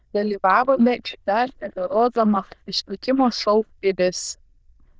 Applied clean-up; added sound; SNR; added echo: neural diffusion model UNIVERSE++.